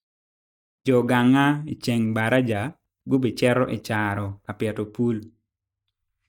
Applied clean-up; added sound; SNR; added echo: neural mask model DeepFilterNet 3.